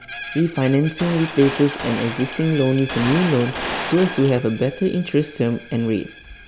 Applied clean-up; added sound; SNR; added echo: none; Gunshot, gunfire + Screech; 11 dB; none.